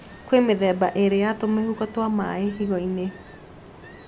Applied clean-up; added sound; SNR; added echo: none; Ocean; 19 dB; none.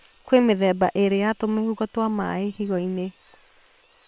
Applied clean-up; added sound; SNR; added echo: neural separator model SepFormer WHAM!.